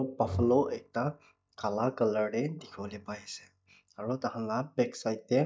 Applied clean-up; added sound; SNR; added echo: neural mask model DeepFilterNet 3.